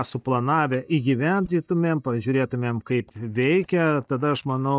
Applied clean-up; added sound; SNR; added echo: neural mask model DeepFilterNet 3.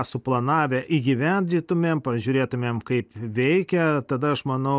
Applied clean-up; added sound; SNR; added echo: none; none; none; none.